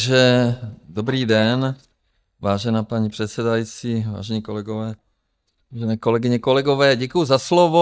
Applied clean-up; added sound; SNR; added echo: neural mask model DeepFilterNet 3.